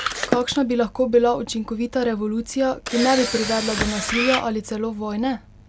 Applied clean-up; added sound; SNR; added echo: none; Camera; 7 dB; none.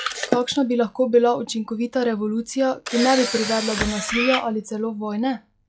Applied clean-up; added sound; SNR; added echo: classical method log-MMSE.